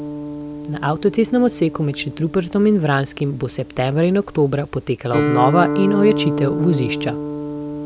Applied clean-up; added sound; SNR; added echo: none; Guitar; 6 dB; none.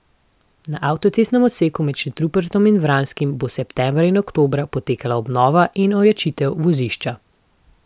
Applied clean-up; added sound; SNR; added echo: none; none; none; none.